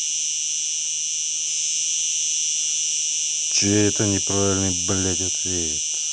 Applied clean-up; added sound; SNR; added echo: none; Insect; -4 dB; none.